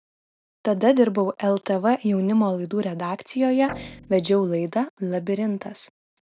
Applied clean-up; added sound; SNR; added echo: none; Guitar; 16 dB; none.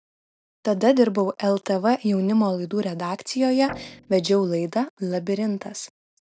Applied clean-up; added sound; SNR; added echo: neural mask model DeepFilterNet 3.